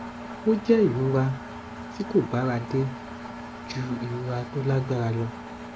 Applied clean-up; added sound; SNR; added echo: none; Engine; 11 dB; none.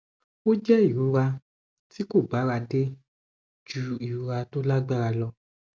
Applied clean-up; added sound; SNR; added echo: none; none; none; none.